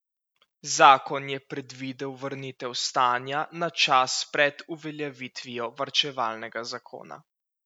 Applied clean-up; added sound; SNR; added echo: none; none; none; none.